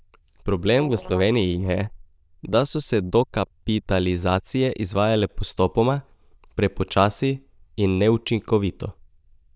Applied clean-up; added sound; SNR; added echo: neural diffusion model UNIVERSE++.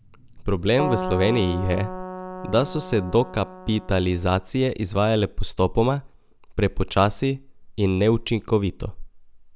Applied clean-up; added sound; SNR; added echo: none; Keyboard (musical); 9 dB; none.